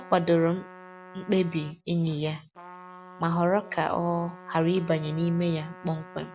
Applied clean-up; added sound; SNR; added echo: none; Trumpet; 19 dB; none.